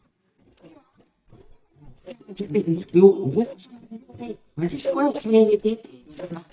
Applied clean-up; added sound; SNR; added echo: neural mask model DeepFilterNet 3.